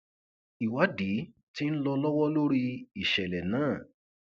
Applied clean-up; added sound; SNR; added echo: none; none; none; none.